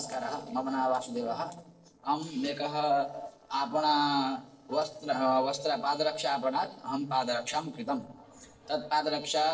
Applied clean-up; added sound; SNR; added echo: neural separator model SepFormer DNS4.